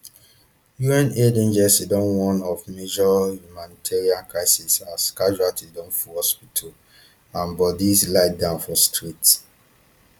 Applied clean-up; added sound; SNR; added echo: none; none; none; none.